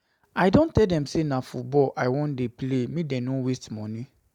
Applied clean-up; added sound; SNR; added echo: none; none; none; none.